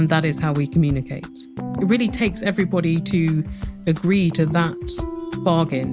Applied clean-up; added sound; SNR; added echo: none; none; none; none.